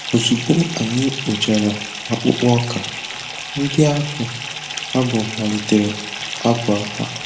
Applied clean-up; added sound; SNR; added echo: none; Fill (with liquid) / Bathtub (filling or washing); 9 dB; reverberation time 0.9 s.